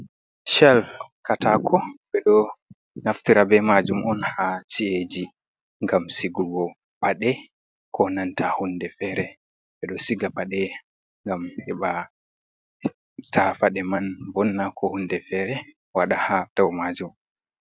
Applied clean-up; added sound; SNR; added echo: none; none; none; none.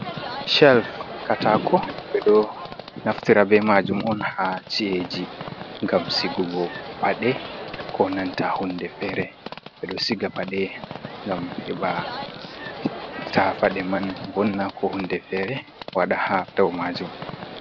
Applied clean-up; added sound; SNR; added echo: none; Livestock, farm animals, working animals; 11 dB; none.